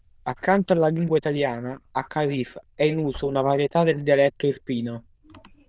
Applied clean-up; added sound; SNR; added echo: neural diffusion model UNIVERSE++.